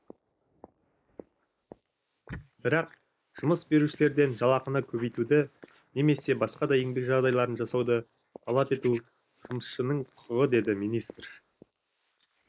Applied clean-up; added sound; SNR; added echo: neural mask model Resemble Enhance denoiser.